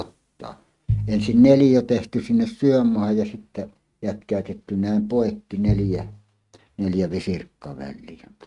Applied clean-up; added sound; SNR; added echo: neural mask model RNNoise.